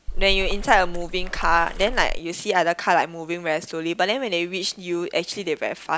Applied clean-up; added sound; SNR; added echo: none; Splash, splatter; 2 dB; none.